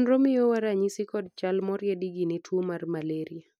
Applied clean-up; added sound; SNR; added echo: neural mask model DeepFilterNet 3.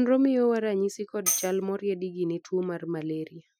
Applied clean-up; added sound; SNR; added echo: classical method Wiener filter.